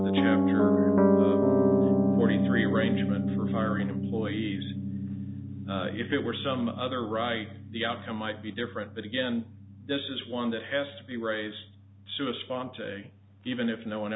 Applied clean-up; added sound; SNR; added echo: none; Piano; -5 dB; none.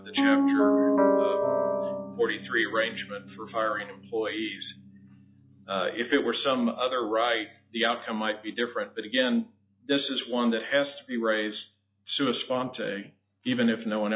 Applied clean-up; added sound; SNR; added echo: classical method log-MMSE.